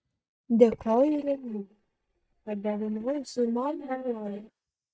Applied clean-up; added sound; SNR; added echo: neural mask model DeepFilterNet 3.